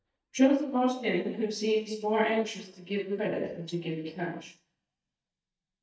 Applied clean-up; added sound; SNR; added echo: neural mask model DeepFilterNet 3.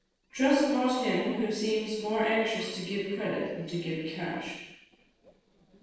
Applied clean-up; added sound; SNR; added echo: neural separator model SepFormer DNS4.